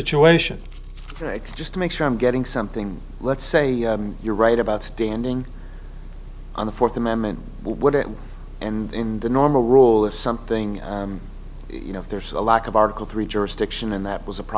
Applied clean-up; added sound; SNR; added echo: none; Engine; 13 dB; none.